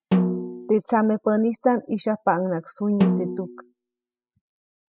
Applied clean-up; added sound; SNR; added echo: classical method spectral subtraction.